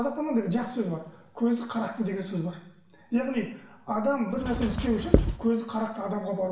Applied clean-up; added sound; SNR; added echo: none; Writing; -2 dB; reverberation time 0.7 s.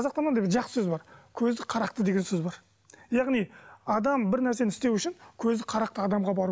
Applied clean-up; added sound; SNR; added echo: none; none; none; none.